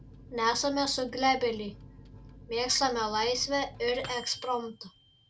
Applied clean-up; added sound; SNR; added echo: none; Microwave oven; 18 dB; none.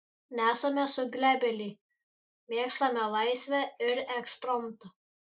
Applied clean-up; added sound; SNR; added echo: neural mask model Resemble Enhance denoiser.